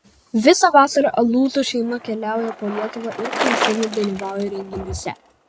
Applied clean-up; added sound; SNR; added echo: none; Bicycle; 9 dB; none.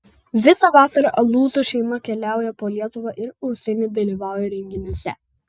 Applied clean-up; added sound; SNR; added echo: none; none; none; none.